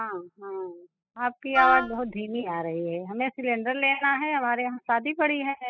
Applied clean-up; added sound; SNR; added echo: classical method spectral subtraction.